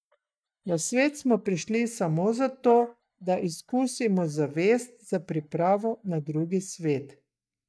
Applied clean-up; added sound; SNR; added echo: neural mask model DeepFilterNet 3.